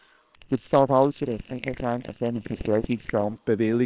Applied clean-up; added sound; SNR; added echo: neural separator model SepFormer WHAM!.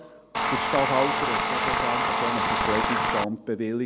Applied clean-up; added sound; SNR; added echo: none; Tools; -5 dB; none.